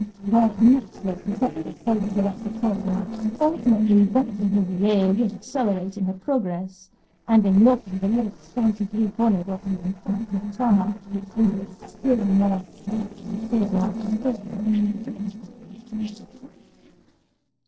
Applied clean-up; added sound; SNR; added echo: neural separator model SepFormer DNS4.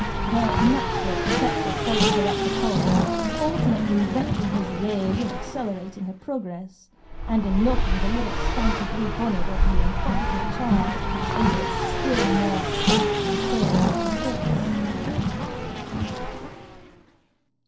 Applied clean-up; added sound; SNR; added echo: none; Race car, auto racing; -5 dB; reverberation time 0.3 s.